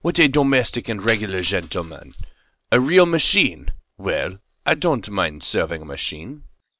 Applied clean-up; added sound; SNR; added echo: none; Shatter; 16 dB; none.